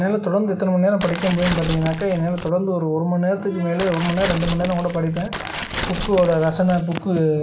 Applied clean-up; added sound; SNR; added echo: none; Tearing; 8 dB; none.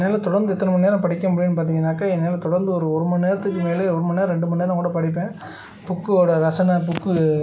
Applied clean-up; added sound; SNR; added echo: none; none; none; none.